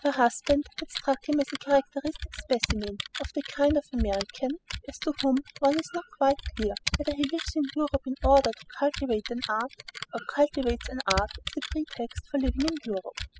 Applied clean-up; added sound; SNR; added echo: classical method spectral subtraction.